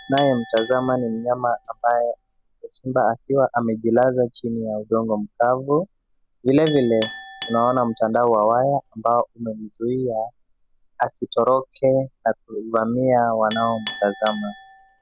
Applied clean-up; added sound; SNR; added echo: none; Chink, clink; 15 dB; none.